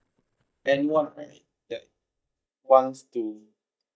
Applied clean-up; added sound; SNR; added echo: neural mask model DeepFilterNet 3.